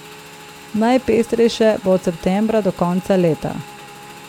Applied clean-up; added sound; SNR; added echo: none; Motorcycle / Engine; 19 dB; none.